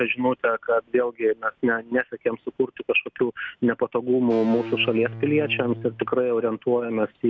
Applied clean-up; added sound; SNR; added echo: none; Electric guitar / Bass guitar; 12 dB; none.